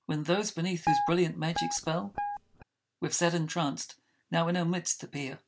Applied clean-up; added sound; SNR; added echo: none; Guitar; 2 dB; none.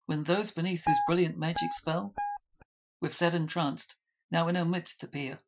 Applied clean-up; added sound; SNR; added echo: classical method Wiener filter.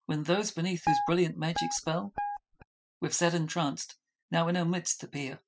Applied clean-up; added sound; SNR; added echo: classical method spectral subtraction.